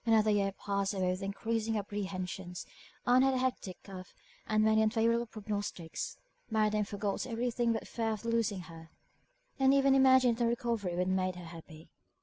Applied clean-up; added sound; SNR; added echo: none; none; none; none.